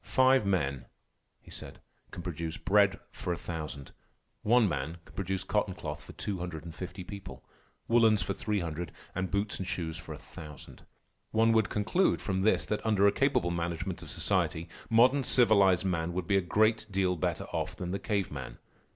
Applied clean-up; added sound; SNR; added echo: none; none; none; none.